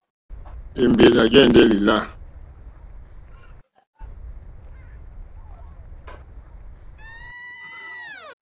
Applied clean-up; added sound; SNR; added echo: none; Squeak + Gull, seagull / Wind; 17 dB; none.